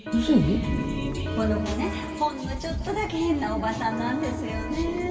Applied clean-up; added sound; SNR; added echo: none; Electric guitar; 9 dB; reverberation time 2.2 s.